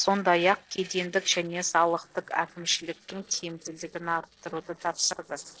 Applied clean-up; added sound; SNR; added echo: neural separator model SepFormer DNS4.